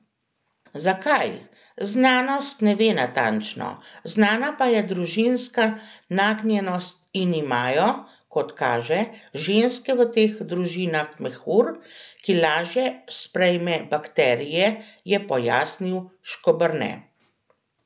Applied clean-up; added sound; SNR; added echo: none; none; none; none.